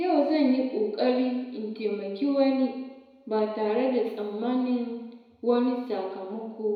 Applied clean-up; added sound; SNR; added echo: none; none; none; reverberation time 1.0 s.